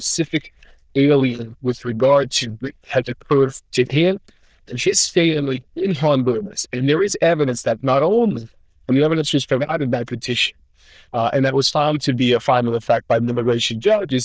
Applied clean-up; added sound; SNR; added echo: neural diffusion model UNIVERSE++.